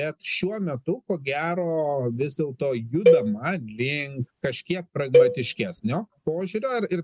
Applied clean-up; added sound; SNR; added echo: none; Cowbell; -3 dB; none.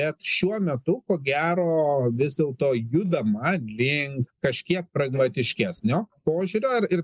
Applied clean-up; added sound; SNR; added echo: neural mask model Resemble Enhance denoiser.